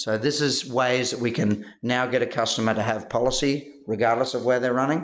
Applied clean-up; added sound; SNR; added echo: none; none; none; none.